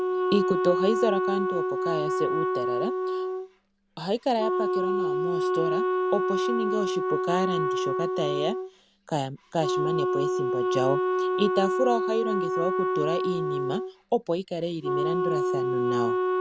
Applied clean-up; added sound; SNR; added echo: none; Wind instrument, woodwind instrument; -3 dB; none.